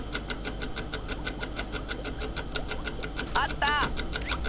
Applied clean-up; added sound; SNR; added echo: none; Tick-tock; -4 dB; none.